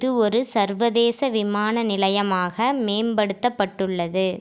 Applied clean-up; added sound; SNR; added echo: none; none; none; none.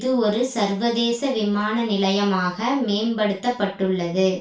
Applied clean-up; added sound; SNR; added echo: none; none; none; reverberation time 0.3 s.